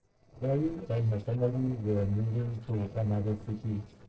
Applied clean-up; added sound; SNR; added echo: neural separator model SepFormer DNS4.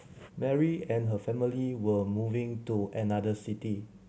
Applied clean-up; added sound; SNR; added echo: none; none; none; none.